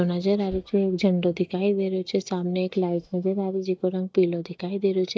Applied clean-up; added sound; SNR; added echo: neural mask model DeepFilterNet 3.